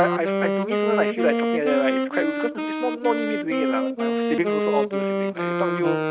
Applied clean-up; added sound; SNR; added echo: neural mask model RNNoise.